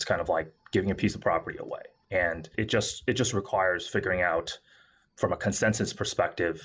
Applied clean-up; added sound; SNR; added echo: none; none; none; none.